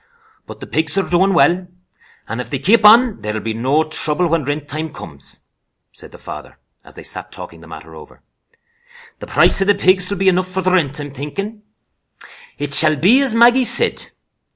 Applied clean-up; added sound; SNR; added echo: none; none; none; none.